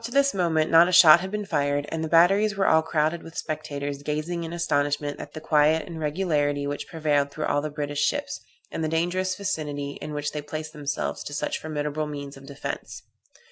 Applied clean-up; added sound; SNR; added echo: none; none; none; none.